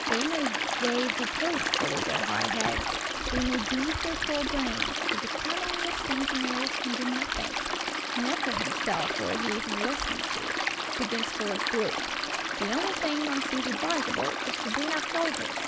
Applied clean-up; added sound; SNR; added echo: none; Stream; -3 dB; none.